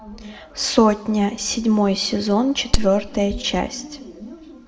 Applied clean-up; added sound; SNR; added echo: none; Crack; 4 dB; reverberation time 0.9 s.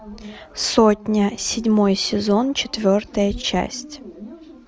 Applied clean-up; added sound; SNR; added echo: none; none; none; none.